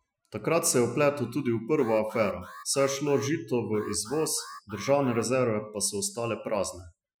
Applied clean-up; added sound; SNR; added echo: classical method Wiener filter.